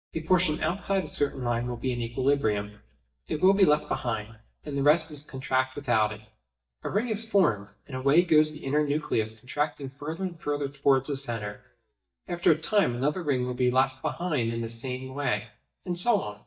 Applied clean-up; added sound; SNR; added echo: neural mask model DeepFilterNet 3.